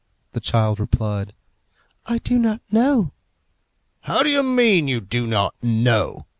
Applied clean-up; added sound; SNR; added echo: none; none; none; none.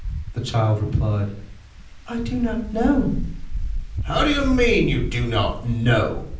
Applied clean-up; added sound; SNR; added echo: none; Wind; 6 dB; reverberation time 0.6 s.